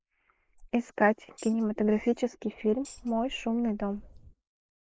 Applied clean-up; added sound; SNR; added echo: neural mask model Resemble Enhance denoiser.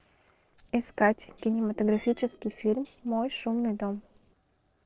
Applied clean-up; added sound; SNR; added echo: neural separator model SepFormer DNS4.